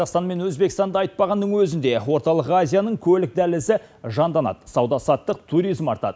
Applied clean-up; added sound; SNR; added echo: none; none; none; none.